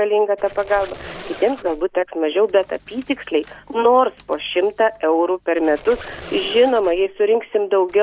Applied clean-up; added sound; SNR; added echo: none; Squeak; 18 dB; none.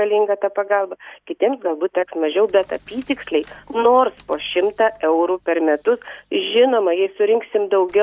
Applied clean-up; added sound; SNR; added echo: none; none; none; none.